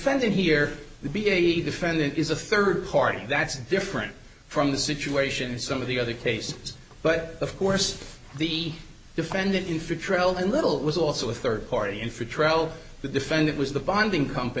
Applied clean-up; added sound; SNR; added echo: none; none; none; none.